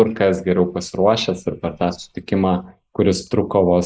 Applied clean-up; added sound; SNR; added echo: neural mask model Resemble Enhance denoiser.